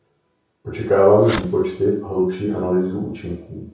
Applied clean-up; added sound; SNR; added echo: none; Fireworks; 12 dB; reverberation time 0.6 s.